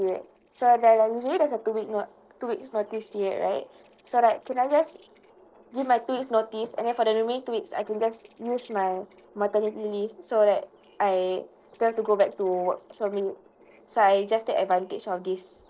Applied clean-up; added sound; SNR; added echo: neural separator model SepFormer DNS4.